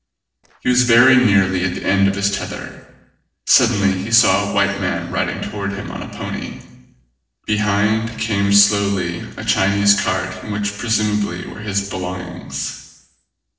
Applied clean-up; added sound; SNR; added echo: neural separator model SepFormer DNS4.